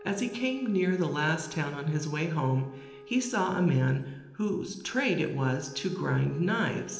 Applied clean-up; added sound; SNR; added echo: none; Wind instrument, woodwind instrument; 20 dB; reverberation time 0.9 s.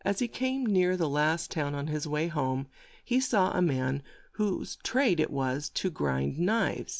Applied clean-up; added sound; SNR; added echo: none; none; none; none.